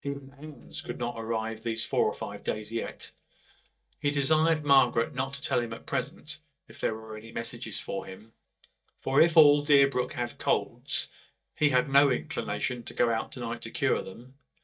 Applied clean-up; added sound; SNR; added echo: neural mask model DeepFilterNet 3.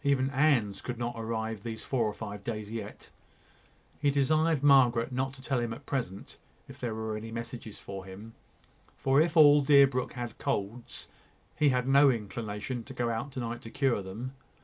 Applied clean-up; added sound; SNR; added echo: none; none; none; none.